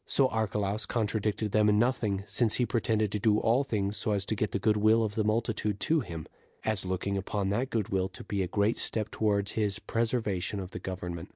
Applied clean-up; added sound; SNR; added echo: none; none; none; none.